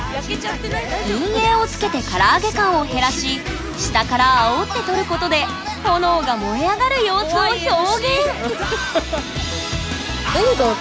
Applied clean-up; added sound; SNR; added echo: none; none; none; none.